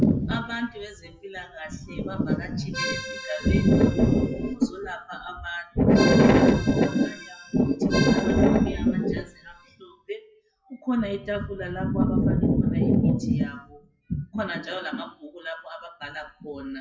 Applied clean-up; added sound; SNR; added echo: classical method WPE with log-MMSE.